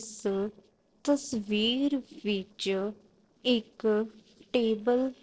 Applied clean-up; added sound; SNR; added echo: neural separator model SepFormer DNS4.